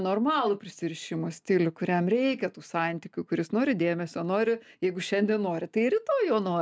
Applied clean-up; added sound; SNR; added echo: none; none; none; none.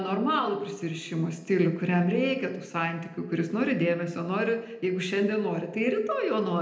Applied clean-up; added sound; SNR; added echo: none; none; none; reverberation time 0.8 s.